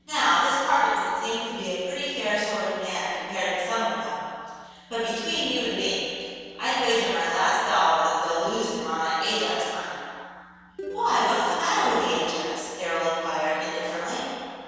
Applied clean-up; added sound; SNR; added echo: neural separator model SepFormer DNS4.